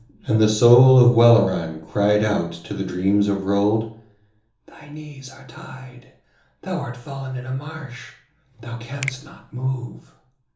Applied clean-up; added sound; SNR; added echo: none; Finger snapping; 16 dB; reverberation time 1.2 s.